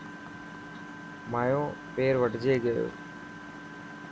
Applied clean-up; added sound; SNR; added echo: none; Engine; 11 dB; none.